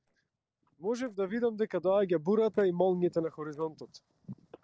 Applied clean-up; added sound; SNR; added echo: neural separator model SepFormer DNS4.